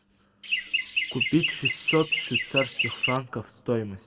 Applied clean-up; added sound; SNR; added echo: none; Chirp, tweet; -4 dB; reverberation time 0.7 s.